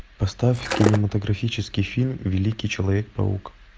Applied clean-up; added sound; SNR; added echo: none; Skateboard; 1 dB; none.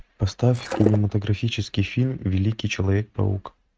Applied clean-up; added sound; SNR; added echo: neural mask model RNNoise.